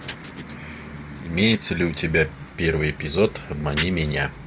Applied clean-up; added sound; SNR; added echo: none; none; none; none.